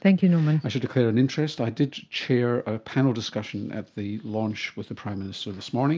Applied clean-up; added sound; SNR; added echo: none; none; none; none.